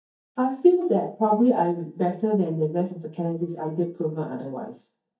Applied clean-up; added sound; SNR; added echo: neural mask model DeepFilterNet 3.